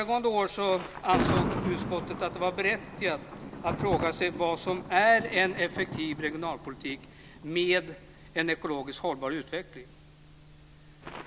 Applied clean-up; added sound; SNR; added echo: none; Thunder; 7 dB; none.